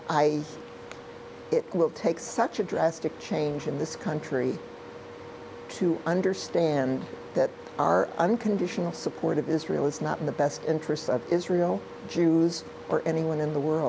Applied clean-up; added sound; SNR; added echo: none; none; none; none.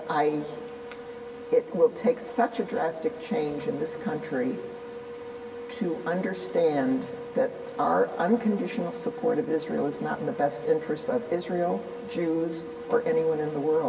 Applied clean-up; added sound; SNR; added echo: none; none; none; reverberation time 1.5 s.